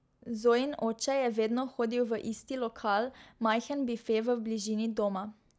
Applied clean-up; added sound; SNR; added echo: none; none; none; none.